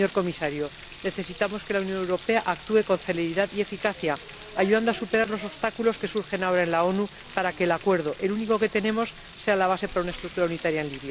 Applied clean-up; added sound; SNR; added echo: none; Frying (food); 14 dB; none.